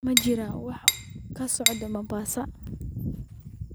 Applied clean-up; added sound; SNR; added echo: none; Cutlery, silverware / Dishes, pots, and pans; -2 dB; none.